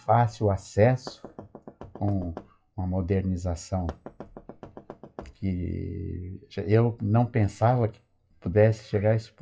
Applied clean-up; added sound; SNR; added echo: classical method WPE with log-MMSE.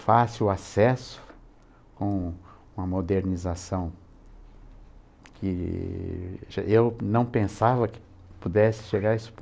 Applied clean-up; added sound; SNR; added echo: none; none; none; none.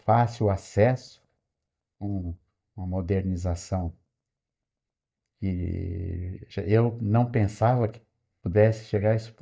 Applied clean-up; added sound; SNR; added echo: neural mask model DeepFilterNet 3.